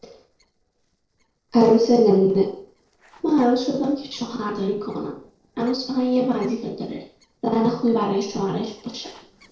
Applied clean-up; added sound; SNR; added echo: neural separator model SepFormer DNS4.